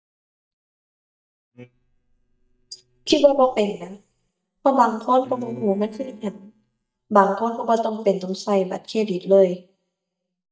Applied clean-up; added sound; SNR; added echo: neural mask model DeepFilterNet 3.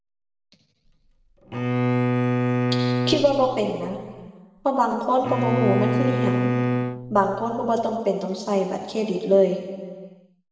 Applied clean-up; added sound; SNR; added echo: none; Bowed string instrument; 0 dB; reverberation time 1.5 s.